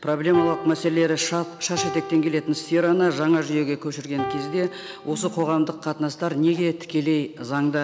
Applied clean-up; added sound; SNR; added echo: none; Piano; 11 dB; none.